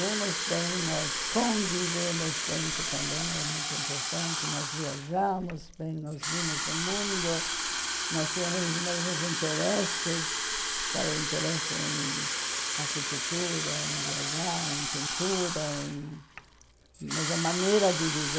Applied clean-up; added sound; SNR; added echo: none; Fill (with liquid) / Water tap, faucet; -1 dB; none.